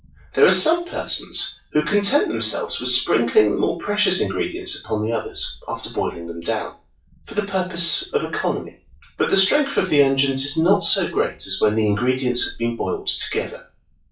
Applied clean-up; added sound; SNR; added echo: classical method WPE with log-MMSE.